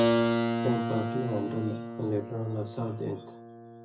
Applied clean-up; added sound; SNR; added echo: none; Keyboard (musical); -2 dB; reverberation time 0.4 s.